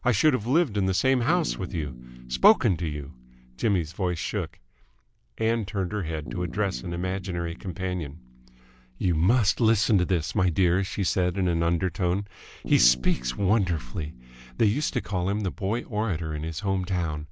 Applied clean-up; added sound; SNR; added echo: none; Bass guitar; 17 dB; none.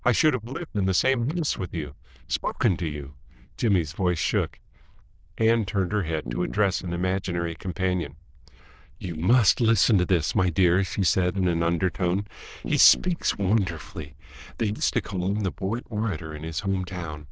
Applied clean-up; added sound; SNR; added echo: neural diffusion model UNIVERSE++.